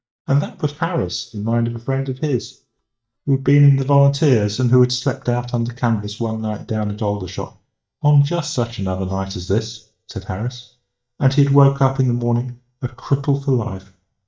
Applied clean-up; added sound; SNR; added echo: neural mask model DeepFilterNet 3.